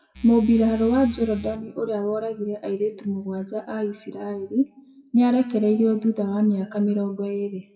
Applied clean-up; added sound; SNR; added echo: classical method WPE with log-MMSE.